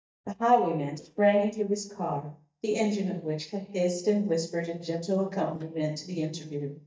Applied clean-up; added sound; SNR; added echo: neural mask model DeepFilterNet 3.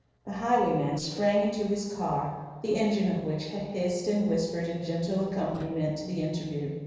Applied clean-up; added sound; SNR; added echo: neural separator model SepFormer DNS4.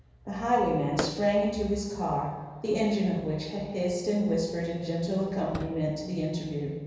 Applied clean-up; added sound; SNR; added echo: none; Fireworks; 16 dB; reverberation time 1.2 s.